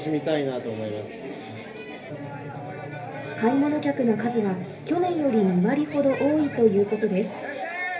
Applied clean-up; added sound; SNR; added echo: none; none; none; reverberation time 0.3 s.